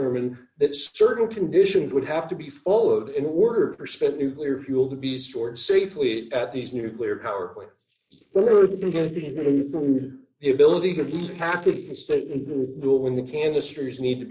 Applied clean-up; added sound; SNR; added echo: neural mask model Resemble Enhance denoiser.